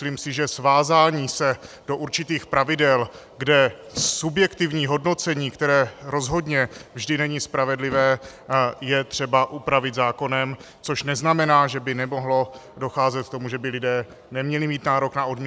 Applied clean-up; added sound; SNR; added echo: none; Thump, thud; 20 dB; none.